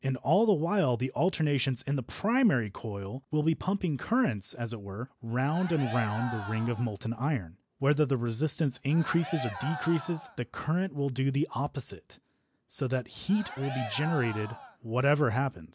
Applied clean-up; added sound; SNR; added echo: none; Cheering; 12 dB; none.